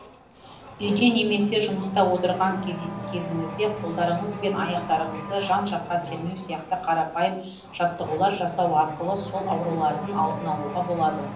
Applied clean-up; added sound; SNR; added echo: none; Race car, auto racing / Accelerating, revving, vroom; 11 dB; reverberation time 0.6 s.